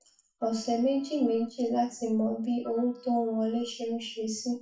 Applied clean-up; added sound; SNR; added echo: classical method WPE with log-MMSE.